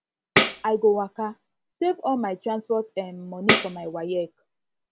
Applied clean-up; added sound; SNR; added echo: none; Tambourine; 0 dB; none.